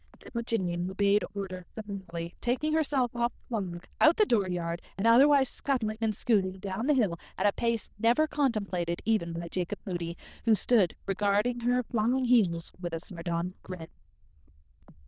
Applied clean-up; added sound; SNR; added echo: neural diffusion model UNIVERSE++.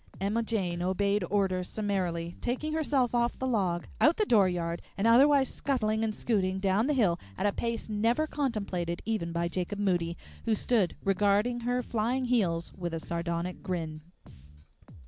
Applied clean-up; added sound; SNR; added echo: none; Bass guitar; 20 dB; none.